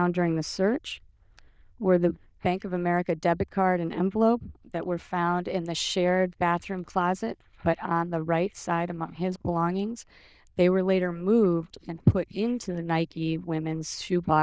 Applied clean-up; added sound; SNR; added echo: neural diffusion model UNIVERSE++.